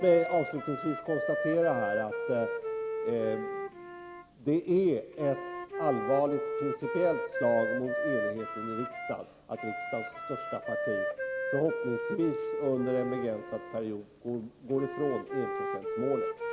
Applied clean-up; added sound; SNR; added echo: none; Wind instrument, woodwind instrument; 4 dB; none.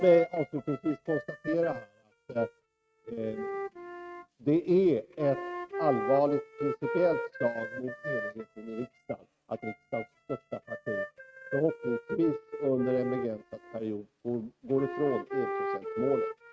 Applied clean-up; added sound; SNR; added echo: neural mask model RNNoise.